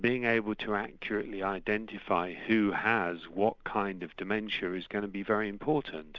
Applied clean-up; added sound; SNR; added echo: none; none; none; none.